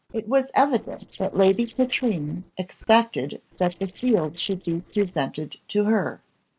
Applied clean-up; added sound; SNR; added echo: neural separator model SepFormer DNS4.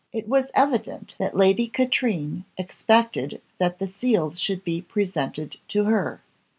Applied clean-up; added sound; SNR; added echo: none; none; none; none.